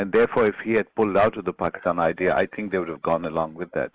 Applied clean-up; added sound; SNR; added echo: neural mask model Resemble Enhance denoiser.